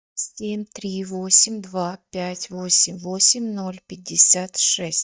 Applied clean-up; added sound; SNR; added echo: neural mask model DeepFilterNet 3.